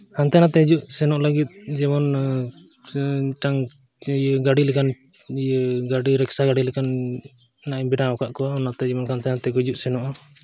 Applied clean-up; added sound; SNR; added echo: none; none; none; none.